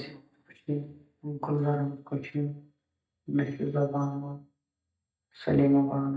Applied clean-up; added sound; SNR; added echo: neural mask model DeepFilterNet 3.